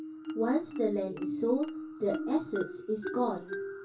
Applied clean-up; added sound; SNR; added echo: none; Marimba, xylophone; 6 dB; reverberation time 0.2 s.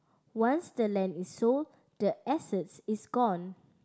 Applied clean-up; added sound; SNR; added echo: none; none; none; none.